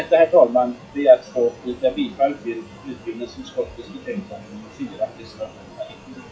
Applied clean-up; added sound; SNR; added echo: classical method WPE with log-MMSE.